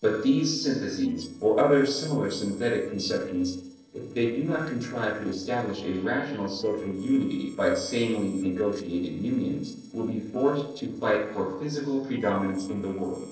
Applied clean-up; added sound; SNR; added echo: neural separator model SepFormer DNS4.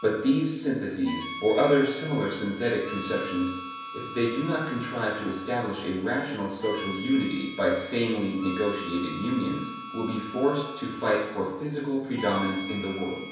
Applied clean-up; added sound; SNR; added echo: none; Harmonica; 12 dB; reverberation time 0.9 s.